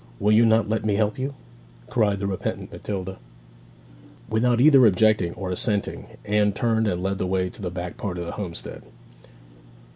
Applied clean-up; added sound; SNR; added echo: none; none; none; none.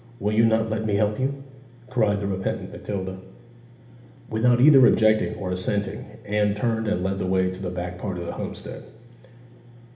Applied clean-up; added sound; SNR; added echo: none; none; none; reverberation time 1.0 s.